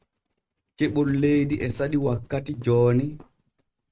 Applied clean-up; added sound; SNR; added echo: neural mask model RNNoise.